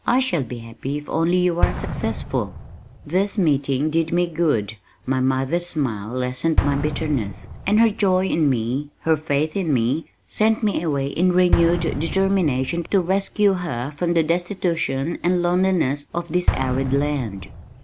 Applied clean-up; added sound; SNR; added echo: none; Explosion; 9 dB; none.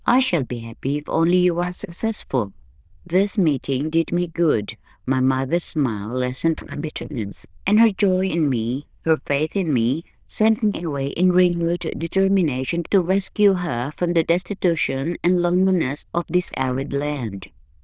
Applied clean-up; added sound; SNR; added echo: neural diffusion model UNIVERSE++.